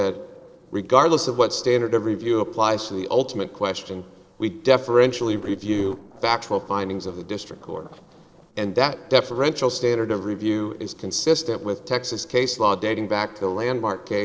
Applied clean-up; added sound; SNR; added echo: neural separator model SepFormer DNS4.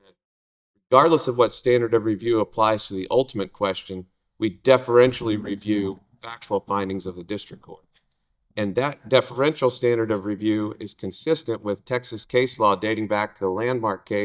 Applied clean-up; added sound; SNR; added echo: neural mask model DeepFilterNet 3.